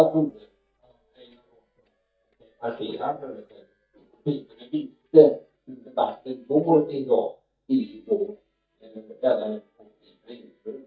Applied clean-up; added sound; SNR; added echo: neural mask model DeepFilterNet 3.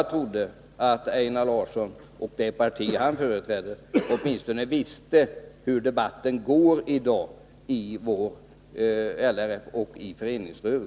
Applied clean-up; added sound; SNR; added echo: none; none; none; none.